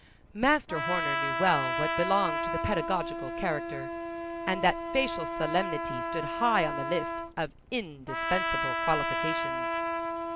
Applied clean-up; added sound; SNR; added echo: none; Trumpet; 1 dB; none.